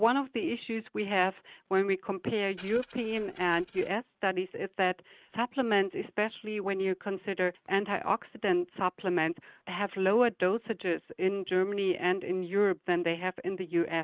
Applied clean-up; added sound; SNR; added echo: neural mask model RNNoise.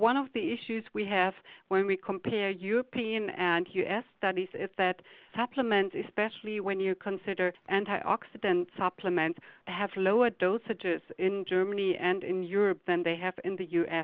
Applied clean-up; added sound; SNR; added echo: none; none; none; none.